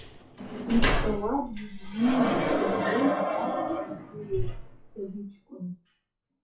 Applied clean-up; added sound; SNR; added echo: classical method WPE with log-MMSE.